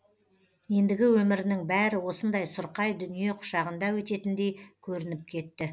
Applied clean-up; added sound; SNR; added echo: none; none; none; none.